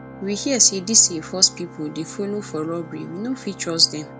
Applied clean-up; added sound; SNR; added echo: none; Organ; 16 dB; none.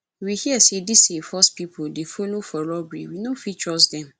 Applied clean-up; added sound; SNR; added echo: none; none; none; none.